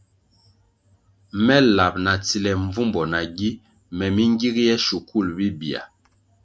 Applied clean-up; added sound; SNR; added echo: none; none; none; none.